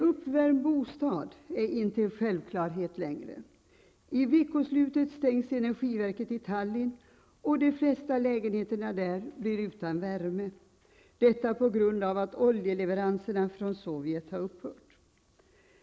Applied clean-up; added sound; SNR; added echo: none; none; none; none.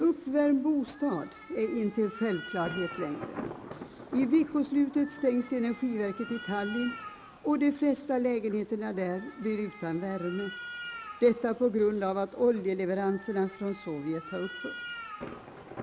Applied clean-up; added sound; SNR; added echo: none; Thunder + Cat; 14 dB; none.